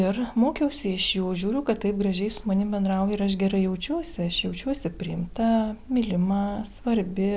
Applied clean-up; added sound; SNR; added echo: none; none; none; none.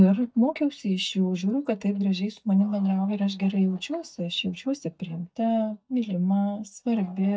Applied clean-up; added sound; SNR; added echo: neural mask model DeepFilterNet 3.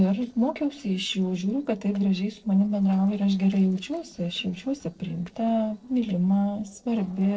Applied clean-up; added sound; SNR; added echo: neural separator model SepFormer DNS4.